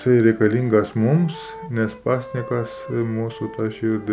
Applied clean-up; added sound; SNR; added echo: none; Wind instrument, woodwind instrument; 18 dB; none.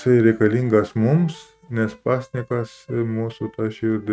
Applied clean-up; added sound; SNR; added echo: neural mask model RNNoise.